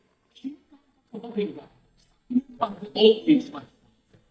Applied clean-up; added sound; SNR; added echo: neural mask model DeepFilterNet 3.